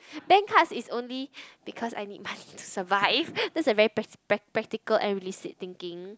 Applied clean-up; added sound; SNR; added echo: none; none; none; none.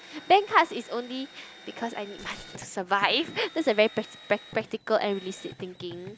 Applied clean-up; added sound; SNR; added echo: none; Drill + Tearing; 19 dB; none.